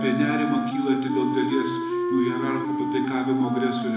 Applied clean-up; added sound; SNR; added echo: none; Wind instrument, woodwind instrument; 1 dB; reverberation time 0.9 s.